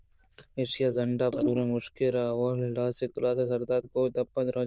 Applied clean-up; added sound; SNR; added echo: neural diffusion model UNIVERSE++.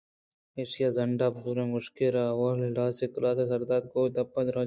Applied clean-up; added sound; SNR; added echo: neural mask model DeepFilterNet 3.